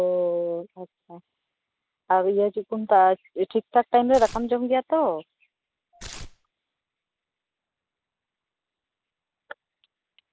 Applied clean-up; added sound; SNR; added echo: none; Tearing; 14 dB; none.